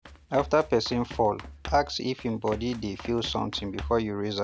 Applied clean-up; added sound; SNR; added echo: none; Run; 13 dB; none.